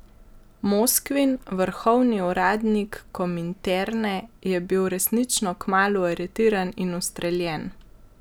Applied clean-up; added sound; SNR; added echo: none; none; none; none.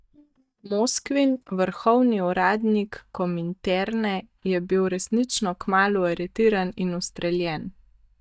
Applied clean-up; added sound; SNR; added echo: neural mask model DeepFilterNet 3.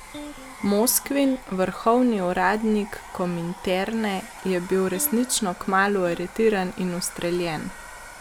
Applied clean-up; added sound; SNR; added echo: none; Domestic sounds, home sounds + Electric guitar; 17 dB; none.